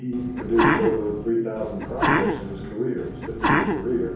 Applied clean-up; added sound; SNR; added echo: none; Sneeze; -1 dB; reverberation time 1.0 s.